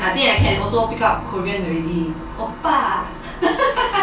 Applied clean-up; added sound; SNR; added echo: none; Bowed string instrument; 9 dB; reverberation time 0.2 s.